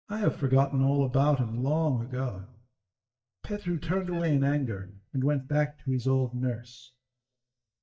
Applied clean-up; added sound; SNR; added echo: neural mask model DeepFilterNet 3.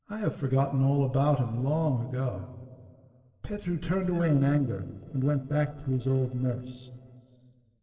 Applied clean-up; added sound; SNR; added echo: neural separator model SepFormer DNS4.